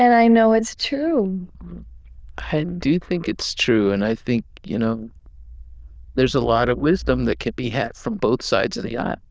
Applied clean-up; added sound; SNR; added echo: neural diffusion model UNIVERSE++.